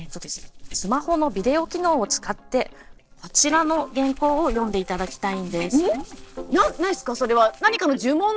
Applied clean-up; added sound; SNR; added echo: neural separator model SepFormer DNS4.